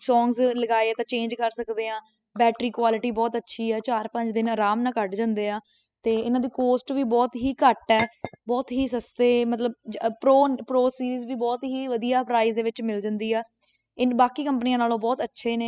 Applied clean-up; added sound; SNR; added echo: classical method spectral subtraction.